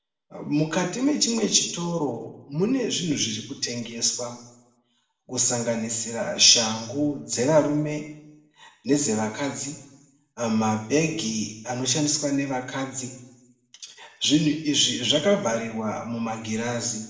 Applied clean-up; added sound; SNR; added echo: none; none; none; reverberation time 0.7 s.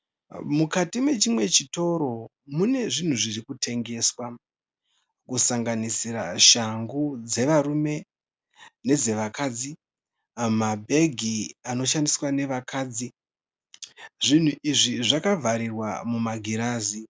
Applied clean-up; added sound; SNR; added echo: none; none; none; none.